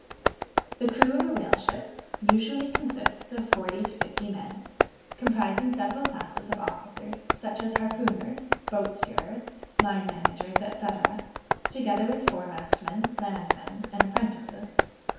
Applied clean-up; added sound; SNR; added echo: none; Tap; -1 dB; reverberation time 1.0 s.